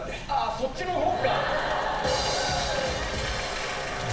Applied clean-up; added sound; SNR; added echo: none; Train; 11 dB; reverberation time 0.7 s.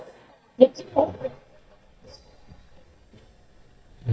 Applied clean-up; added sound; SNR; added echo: neural mask model DeepFilterNet 3.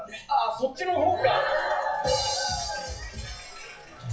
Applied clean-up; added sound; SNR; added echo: classical method WPE with log-MMSE.